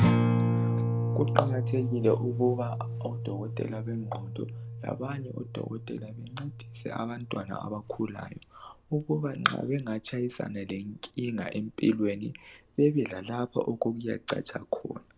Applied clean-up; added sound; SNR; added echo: none; Acoustic guitar; 2 dB; none.